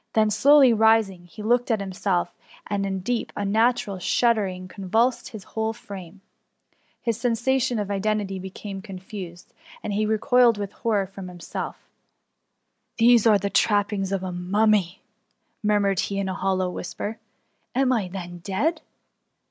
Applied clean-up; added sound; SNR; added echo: none; none; none; none.